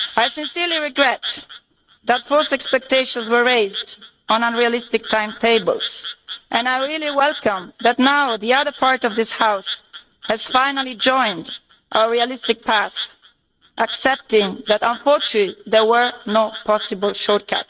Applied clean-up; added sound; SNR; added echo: neural mask model RNNoise.